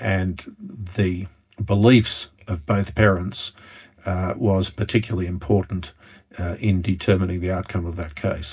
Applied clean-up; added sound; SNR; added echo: none; none; none; reverberation time 0.4 s.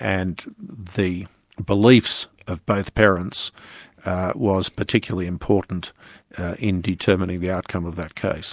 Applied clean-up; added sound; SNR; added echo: none; none; none; none.